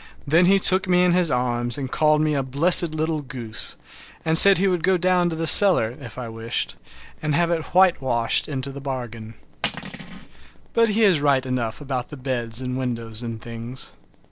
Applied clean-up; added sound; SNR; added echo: neural separator model SepFormer DNS4.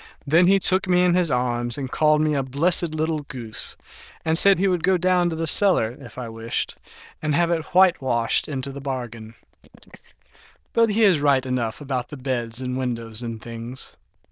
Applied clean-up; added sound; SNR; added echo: neural diffusion model UNIVERSE++.